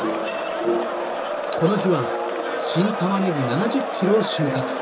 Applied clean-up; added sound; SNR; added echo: none; Crowd; 2 dB; reverberation time 0.2 s.